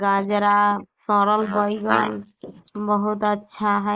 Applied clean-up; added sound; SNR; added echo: neural mask model Resemble Enhance denoiser.